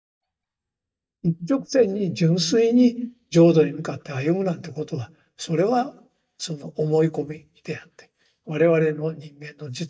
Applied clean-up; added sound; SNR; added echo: neural mask model DeepFilterNet 3.